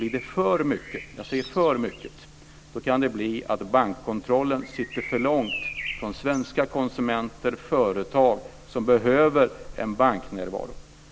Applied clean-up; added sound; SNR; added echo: none; Bird vocalization, bird call, bird song; 17 dB; none.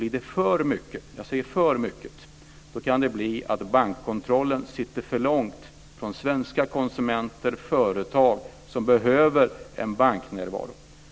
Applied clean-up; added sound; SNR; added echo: none; none; none; none.